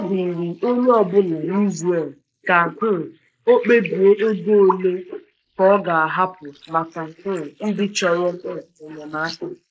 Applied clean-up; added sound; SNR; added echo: neural mask model Resemble Enhance denoiser.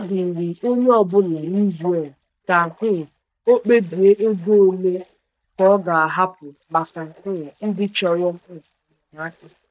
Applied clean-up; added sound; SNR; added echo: neural mask model DeepFilterNet 3.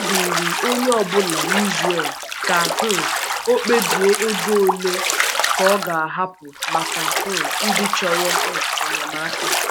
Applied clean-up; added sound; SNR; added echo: none; Bathtub (filling or washing); -1 dB; none.